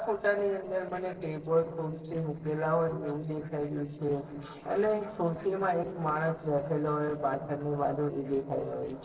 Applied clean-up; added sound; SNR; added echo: neural separator model SepFormer DNS4.